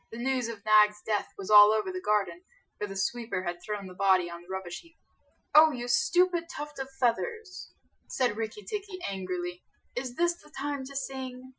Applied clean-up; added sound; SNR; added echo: classical method Wiener filter.